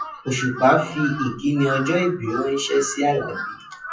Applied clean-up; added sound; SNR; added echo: classical method WPE with log-MMSE.